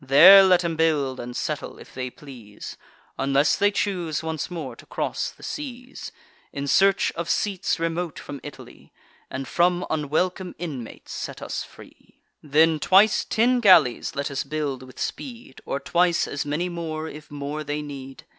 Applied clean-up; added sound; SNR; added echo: none; none; none; none.